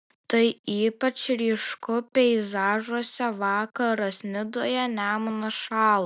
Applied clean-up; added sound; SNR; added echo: none; none; none; none.